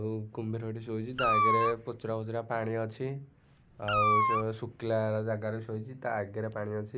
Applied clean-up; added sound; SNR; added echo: none; Meow; -3 dB; none.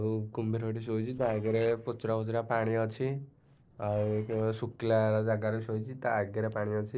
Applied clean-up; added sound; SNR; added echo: neural separator model SepFormer DNS4.